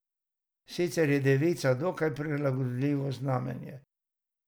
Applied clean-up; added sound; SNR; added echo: none; none; none; none.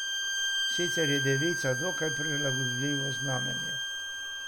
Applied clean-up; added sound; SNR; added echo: none; Bowed string instrument; -2 dB; none.